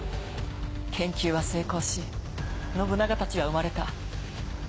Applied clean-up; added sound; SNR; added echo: none; none; none; none.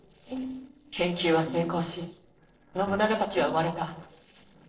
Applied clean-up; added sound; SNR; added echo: neural separator model SepFormer DNS4.